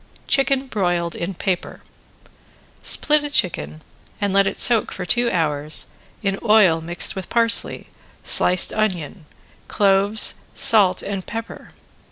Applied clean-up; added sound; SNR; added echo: none; none; none; none.